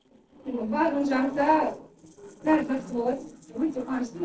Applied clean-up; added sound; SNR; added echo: neural separator model SepFormer DNS4.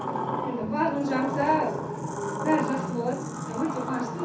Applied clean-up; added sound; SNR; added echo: none; Sliding door; 6 dB; reverberation time 0.6 s.